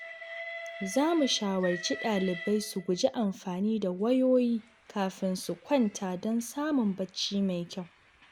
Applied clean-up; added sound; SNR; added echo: none; Train; 16 dB; none.